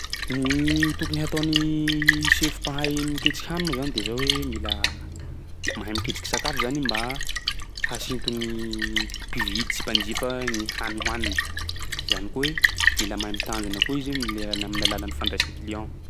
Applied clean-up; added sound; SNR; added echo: none; Splash, splatter; -2 dB; none.